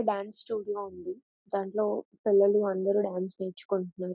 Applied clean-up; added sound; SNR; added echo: none; none; none; none.